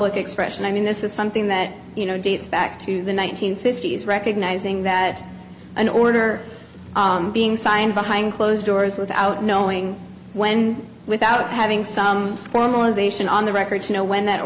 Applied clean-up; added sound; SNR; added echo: none; none; none; none.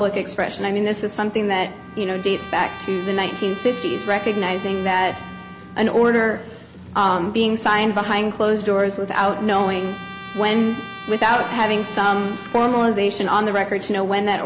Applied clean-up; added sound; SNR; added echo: none; Trumpet; 18 dB; none.